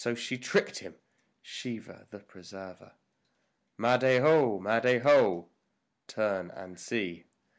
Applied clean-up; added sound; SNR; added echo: none; none; none; none.